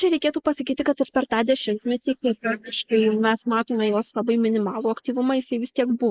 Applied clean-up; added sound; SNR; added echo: neural mask model Resemble Enhance denoiser.